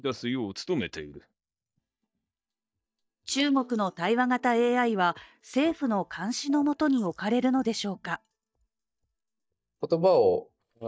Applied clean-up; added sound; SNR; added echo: neural mask model DeepFilterNet 3.